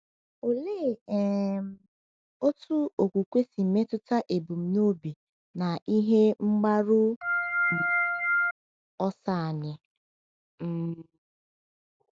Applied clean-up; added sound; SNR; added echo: none; Organ; -2 dB; none.